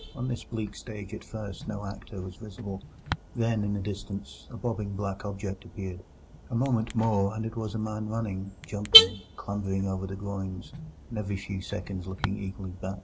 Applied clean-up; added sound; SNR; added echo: none; Alarm / Car; 1 dB; none.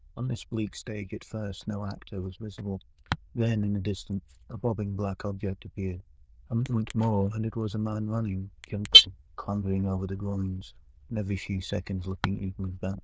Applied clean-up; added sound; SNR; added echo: neural diffusion model UNIVERSE++.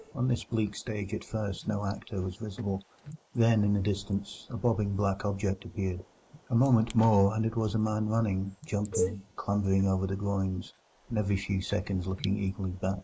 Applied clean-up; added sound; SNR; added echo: neural mask model Resemble Enhance denoiser.